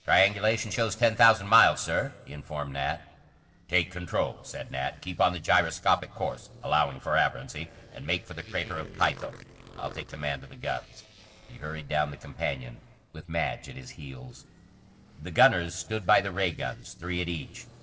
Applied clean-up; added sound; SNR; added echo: neural separator model SepFormer DNS4.